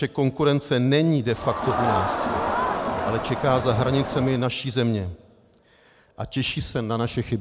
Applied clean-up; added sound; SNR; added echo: none; Crowd; 2 dB; none.